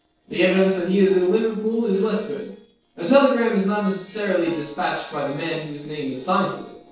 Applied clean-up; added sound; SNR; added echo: neural separator model SepFormer DNS4.